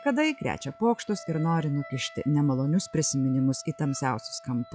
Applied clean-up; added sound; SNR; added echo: classical method log-MMSE.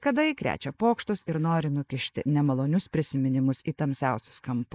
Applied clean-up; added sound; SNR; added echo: neural mask model Resemble Enhance denoiser.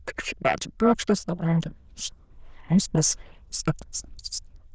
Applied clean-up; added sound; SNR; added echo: neural diffusion model UNIVERSE++.